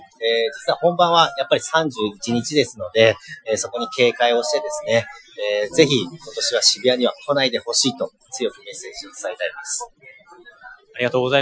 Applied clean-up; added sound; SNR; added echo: classical method Wiener filter.